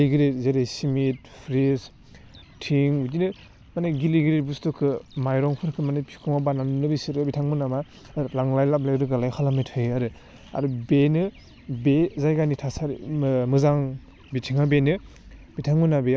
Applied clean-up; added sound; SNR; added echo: none; none; none; none.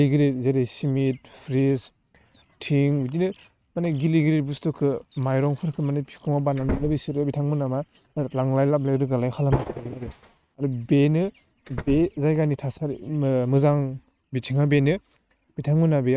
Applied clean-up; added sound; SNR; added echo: neural mask model RNNoise.